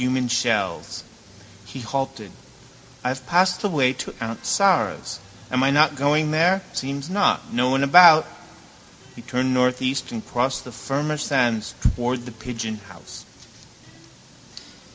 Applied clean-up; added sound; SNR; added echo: none; none; none; none.